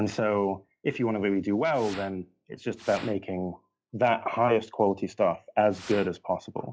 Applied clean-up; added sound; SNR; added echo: classical method log-MMSE.